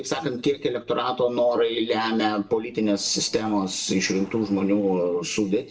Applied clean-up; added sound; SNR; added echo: neural separator model SepFormer DNS4.